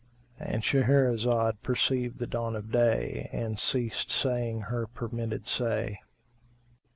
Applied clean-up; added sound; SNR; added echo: none; none; none; none.